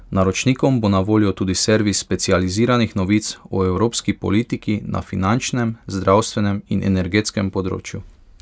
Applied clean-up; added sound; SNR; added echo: none; none; none; none.